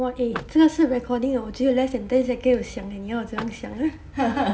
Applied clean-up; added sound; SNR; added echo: none; Vehicle; 17 dB; none.